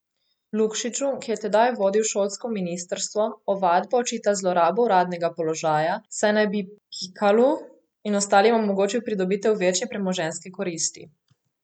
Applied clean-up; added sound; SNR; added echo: none; none; none; none.